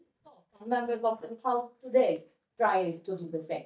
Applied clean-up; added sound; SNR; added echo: neural mask model DeepFilterNet 3.